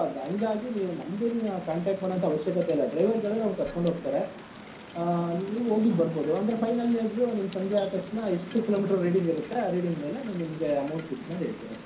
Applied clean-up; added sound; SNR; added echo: none; Rain; 19 dB; reverberation time 0.5 s.